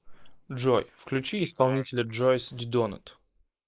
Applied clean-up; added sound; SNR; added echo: neural mask model Resemble Enhance denoiser.